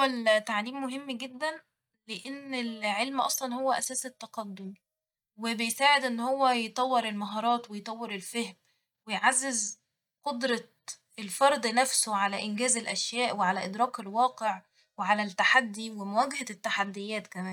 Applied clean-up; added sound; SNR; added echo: neural mask model DeepFilterNet 3.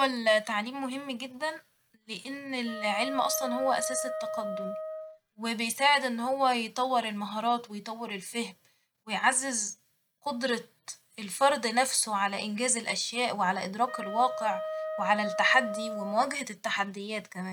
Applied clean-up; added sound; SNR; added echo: none; Wind instrument, woodwind instrument; 6 dB; none.